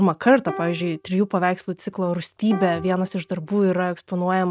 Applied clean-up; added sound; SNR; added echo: neural mask model RNNoise.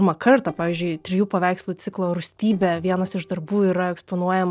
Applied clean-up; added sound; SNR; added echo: neural separator model SepFormer DNS4.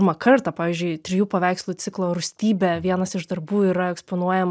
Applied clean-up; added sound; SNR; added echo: none; none; none; none.